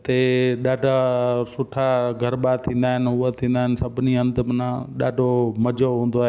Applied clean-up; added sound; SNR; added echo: none; none; none; none.